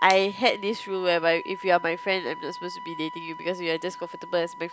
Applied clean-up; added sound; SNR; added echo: none; Wind instrument, woodwind instrument; 14 dB; none.